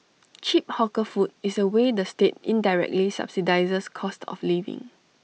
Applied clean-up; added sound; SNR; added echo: none; none; none; none.